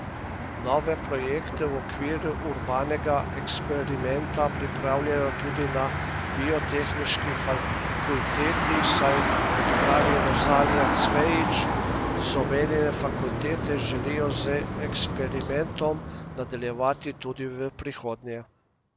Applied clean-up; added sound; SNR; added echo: none; Motor vehicle (road); -1 dB; none.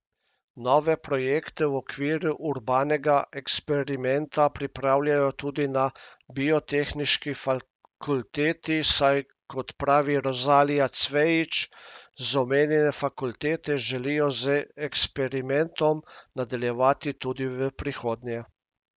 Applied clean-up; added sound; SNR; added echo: none; none; none; none.